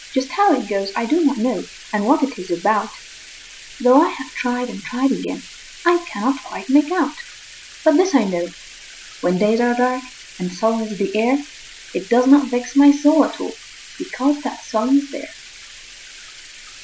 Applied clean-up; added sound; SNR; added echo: none; Bathtub (filling or washing); 19 dB; none.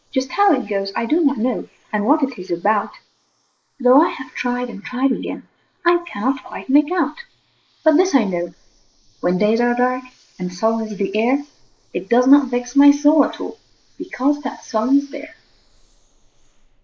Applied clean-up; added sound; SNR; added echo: neural mask model Resemble Enhance denoiser.